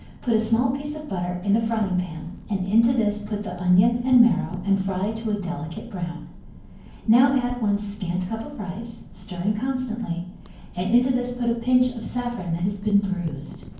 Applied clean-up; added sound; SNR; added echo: none; Wind / Fire; 16 dB; reverberation time 0.9 s.